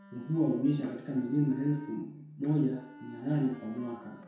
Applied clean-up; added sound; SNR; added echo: none; Wind instrument, woodwind instrument; 20 dB; reverberation time 0.7 s.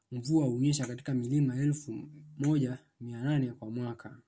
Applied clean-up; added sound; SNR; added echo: none; none; none; none.